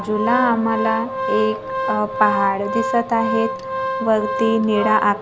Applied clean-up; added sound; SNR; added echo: none; Organ; 4 dB; none.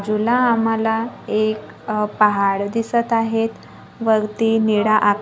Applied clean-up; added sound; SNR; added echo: none; none; none; none.